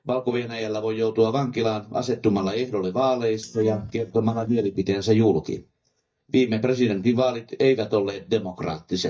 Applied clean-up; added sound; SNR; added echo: neural mask model DeepFilterNet 3.